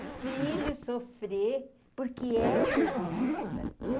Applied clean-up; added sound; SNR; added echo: none; Zipper (clothing); -1 dB; none.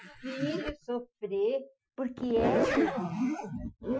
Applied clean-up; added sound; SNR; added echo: classical method Wiener filter.